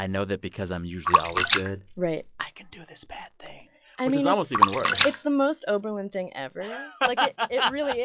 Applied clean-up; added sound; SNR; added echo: classical method log-MMSE.